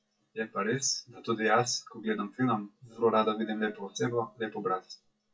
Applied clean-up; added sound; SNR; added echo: classical method WPE with log-MMSE.